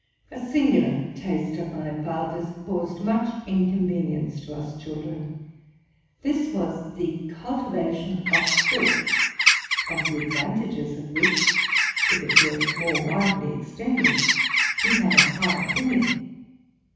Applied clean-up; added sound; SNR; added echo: none; Bird; -4 dB; reverberation time 1.1 s.